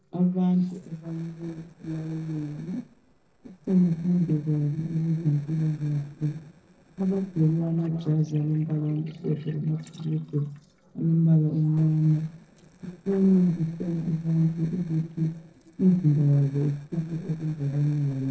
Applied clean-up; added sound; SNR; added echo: neural separator model SepFormer DNS4.